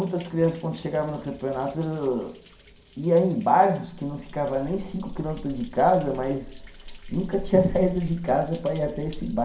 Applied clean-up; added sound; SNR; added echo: none; Thunder; 15 dB; reverberation time 0.5 s.